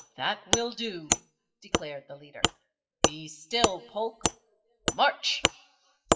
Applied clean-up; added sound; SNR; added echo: classical method WPE with log-MMSE.